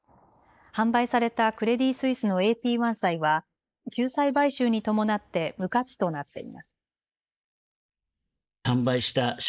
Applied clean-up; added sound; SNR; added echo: neural mask model Resemble Enhance denoiser.